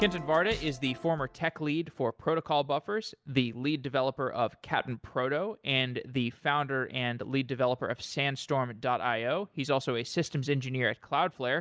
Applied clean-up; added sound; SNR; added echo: none; none; none; none.